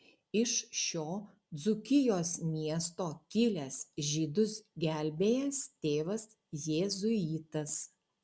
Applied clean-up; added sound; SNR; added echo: none; none; none; none.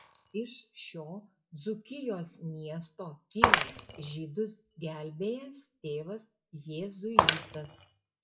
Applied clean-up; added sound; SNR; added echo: classical method WPE with log-MMSE.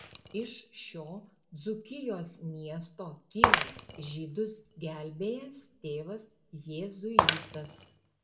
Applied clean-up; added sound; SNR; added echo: none; Shatter; -4 dB; reverberation time 0.4 s.